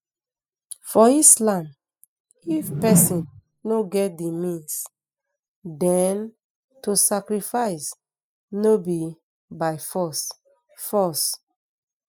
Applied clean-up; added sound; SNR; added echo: classical method spectral subtraction.